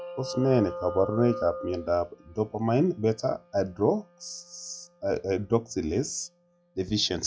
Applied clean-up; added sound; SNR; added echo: classical method log-MMSE.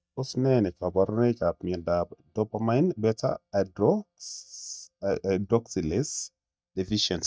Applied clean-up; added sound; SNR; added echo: neural mask model DeepFilterNet 3.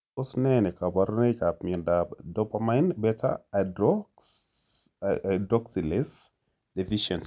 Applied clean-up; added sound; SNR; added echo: none; none; none; none.